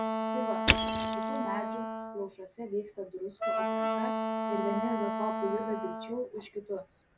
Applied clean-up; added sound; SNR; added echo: none; Wind instrument, woodwind instrument + Crushing; -5 dB; none.